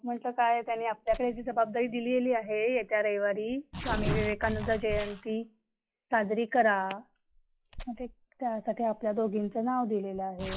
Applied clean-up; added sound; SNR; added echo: classical method log-MMSE.